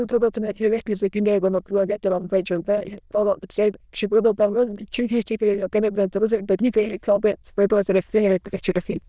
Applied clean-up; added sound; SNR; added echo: neural diffusion model UNIVERSE++.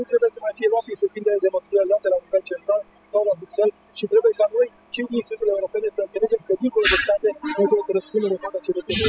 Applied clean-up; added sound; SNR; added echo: classical method spectral subtraction.